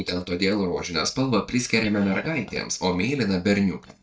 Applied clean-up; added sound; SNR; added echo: neural mask model DeepFilterNet 3.